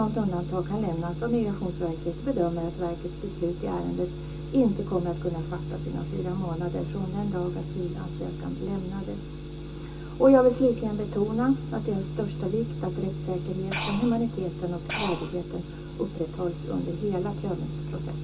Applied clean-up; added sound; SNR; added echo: none; Breathing; 6 dB; reverberation time 0.2 s.